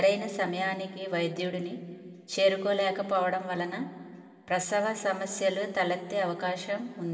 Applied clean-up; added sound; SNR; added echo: none; none; none; reverberation time 2.3 s.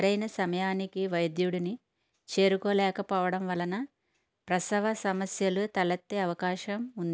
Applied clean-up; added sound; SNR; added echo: none; none; none; none.